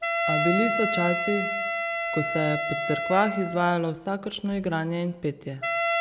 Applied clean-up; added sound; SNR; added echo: none; Wind instrument, woodwind instrument; 1 dB; none.